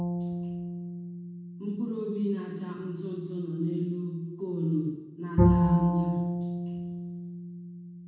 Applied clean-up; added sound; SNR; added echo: none; Bowed string instrument; -3 dB; reverberation time 1.1 s.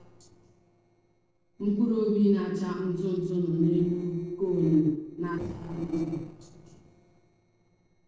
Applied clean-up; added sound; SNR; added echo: neural separator model SepFormer DNS4.